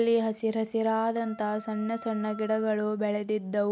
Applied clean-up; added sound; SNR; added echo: none; Wind instrument, woodwind instrument; 18 dB; none.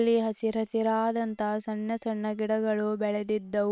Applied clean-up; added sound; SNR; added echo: neural separator model SepFormer WHAM!.